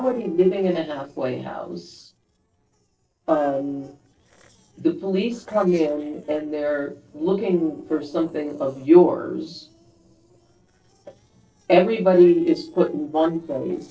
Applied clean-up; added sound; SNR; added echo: neural separator model SepFormer DNS4.